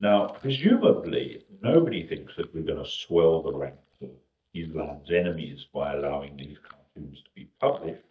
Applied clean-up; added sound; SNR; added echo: neural mask model DeepFilterNet 3.